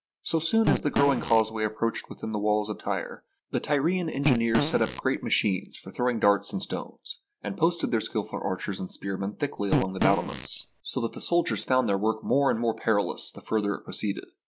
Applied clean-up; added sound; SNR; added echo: none; Fart; 3 dB; none.